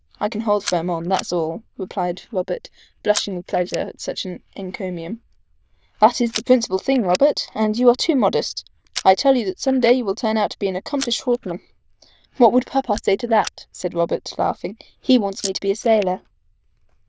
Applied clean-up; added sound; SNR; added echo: neural diffusion model UNIVERSE++.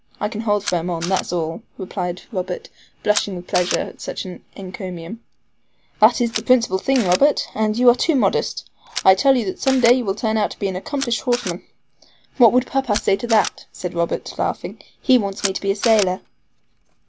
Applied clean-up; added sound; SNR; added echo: none; Camera; 14 dB; none.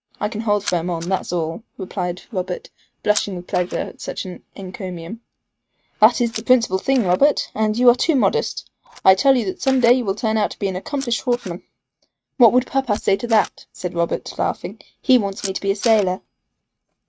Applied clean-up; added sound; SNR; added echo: neural mask model RNNoise.